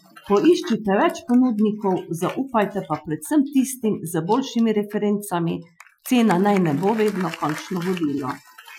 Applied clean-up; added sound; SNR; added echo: classical method Wiener filter.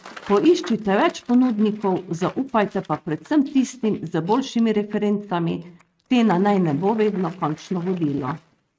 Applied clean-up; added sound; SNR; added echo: neural mask model RNNoise.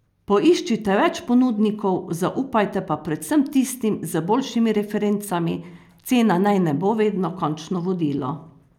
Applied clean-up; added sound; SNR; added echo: none; none; none; none.